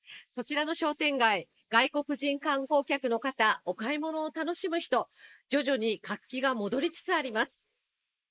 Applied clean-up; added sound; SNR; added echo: neural mask model Resemble Enhance denoiser.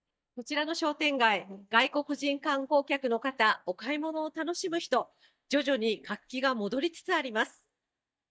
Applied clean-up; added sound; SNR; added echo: neural mask model DeepFilterNet 3.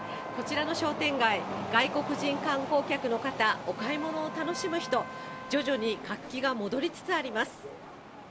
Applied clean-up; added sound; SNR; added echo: none; Trumpet; 17 dB; none.